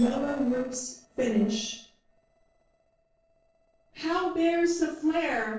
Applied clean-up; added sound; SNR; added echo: neural separator model SepFormer DNS4.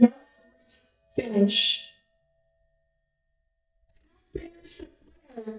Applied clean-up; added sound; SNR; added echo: neural mask model DeepFilterNet 3.